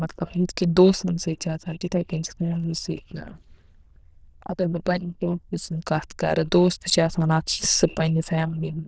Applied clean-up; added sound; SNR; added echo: neural diffusion model UNIVERSE++.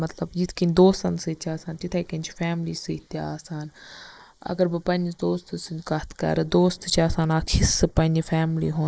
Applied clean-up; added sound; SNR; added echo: neural mask model Resemble Enhance denoiser.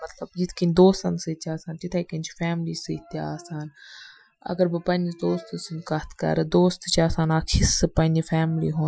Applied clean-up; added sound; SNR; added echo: classical method Wiener filter.